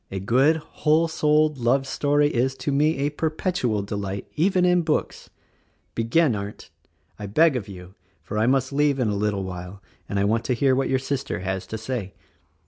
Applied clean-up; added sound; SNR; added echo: none; none; none; none.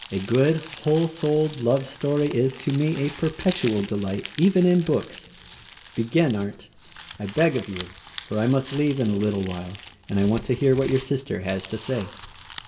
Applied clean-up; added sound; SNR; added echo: none; Crumpling, crinkling; 15 dB; reverberation time 0.7 s.